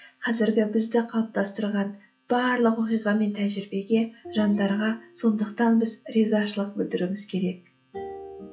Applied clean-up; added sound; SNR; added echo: classical method log-MMSE.